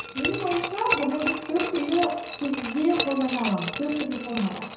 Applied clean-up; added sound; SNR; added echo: none; Glass; 3 dB; reverberation time 0.7 s.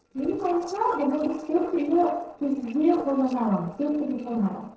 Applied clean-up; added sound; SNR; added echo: neural separator model SepFormer DNS4.